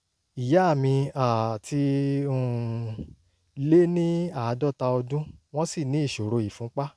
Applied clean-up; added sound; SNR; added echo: none; none; none; none.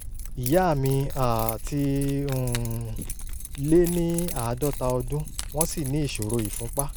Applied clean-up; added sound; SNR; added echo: none; Keys jangling; 5 dB; none.